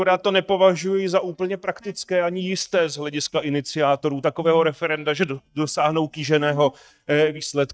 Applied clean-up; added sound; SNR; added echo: neural mask model DeepFilterNet 3.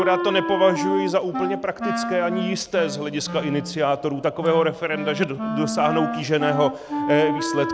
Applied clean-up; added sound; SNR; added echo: none; Wind instrument, woodwind instrument; 5 dB; none.